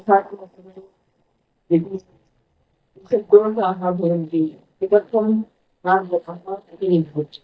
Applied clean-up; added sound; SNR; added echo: neural mask model DeepFilterNet 3.